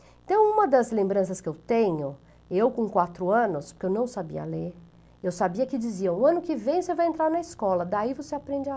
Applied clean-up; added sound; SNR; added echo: none; none; none; none.